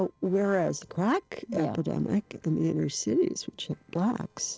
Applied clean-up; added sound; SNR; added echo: neural separator model SepFormer DNS4.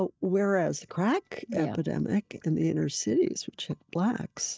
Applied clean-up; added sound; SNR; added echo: neural mask model DeepFilterNet 3.